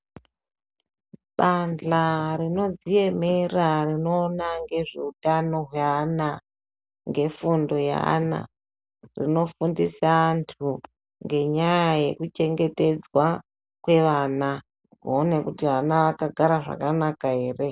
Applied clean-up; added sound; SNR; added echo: none; none; none; none.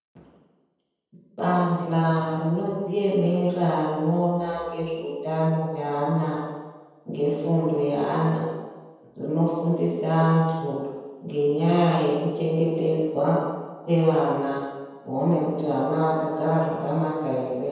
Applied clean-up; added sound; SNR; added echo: none; none; none; reverberation time 1.2 s.